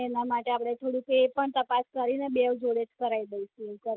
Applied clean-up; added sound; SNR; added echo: none; none; none; none.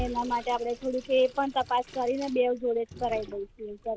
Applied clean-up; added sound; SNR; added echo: none; Sink (filling or washing) / Water tap, faucet; 16 dB; none.